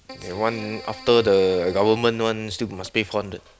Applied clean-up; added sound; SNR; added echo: none; Keyboard (musical); 20 dB; none.